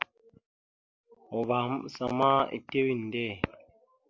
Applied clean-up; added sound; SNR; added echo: none; none; none; none.